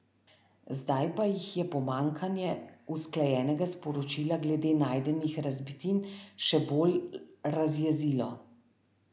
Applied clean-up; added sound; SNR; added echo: none; none; none; none.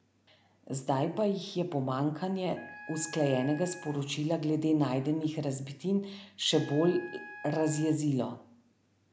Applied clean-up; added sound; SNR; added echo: none; Wind instrument, woodwind instrument; 17 dB; none.